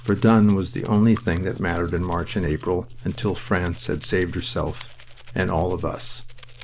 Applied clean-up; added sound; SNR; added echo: none; Domestic sounds, home sounds; 15 dB; none.